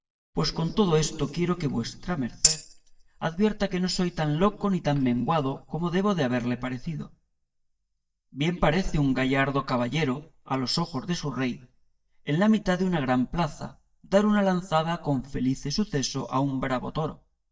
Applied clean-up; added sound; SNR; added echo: neural mask model DeepFilterNet 3.